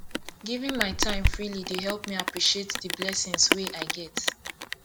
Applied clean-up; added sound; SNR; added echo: none; Rain; 0 dB; none.